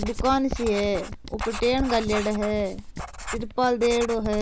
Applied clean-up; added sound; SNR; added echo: none; Writing; 8 dB; none.